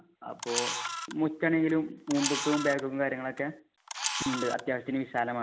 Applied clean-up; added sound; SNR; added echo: none; Camera; 7 dB; none.